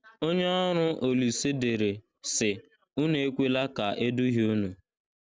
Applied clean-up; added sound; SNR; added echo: none; none; none; none.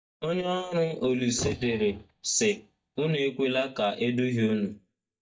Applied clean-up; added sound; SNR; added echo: neural mask model DeepFilterNet 3.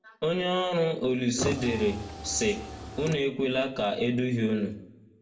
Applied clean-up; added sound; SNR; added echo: none; Car; 8 dB; reverberation time 0.6 s.